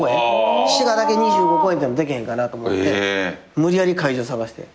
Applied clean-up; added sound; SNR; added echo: none; none; none; none.